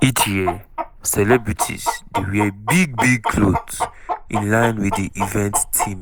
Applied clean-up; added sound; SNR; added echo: neural mask model Resemble Enhance denoiser.